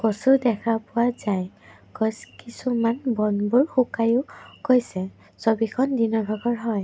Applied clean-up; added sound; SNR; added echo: none; none; none; none.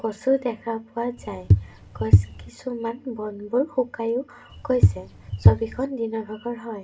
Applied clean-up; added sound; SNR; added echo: none; Walk, footsteps / Bird vocalization, bird call, bird song; -5 dB; reverberation time 0.2 s.